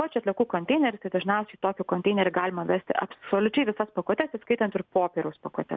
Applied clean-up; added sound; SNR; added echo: none; none; none; none.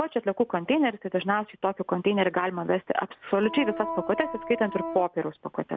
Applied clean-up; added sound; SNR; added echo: none; Organ; 7 dB; none.